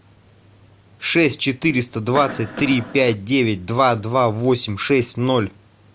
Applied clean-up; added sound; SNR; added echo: none; Cough; 13 dB; none.